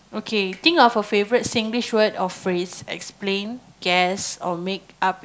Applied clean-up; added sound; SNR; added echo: none; none; none; none.